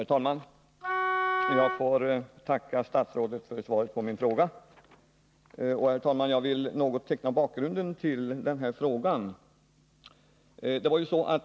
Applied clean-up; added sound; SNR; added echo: none; Wind instrument, woodwind instrument; 2 dB; none.